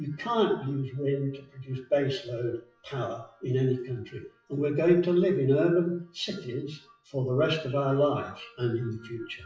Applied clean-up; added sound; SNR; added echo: classical method WPE with log-MMSE.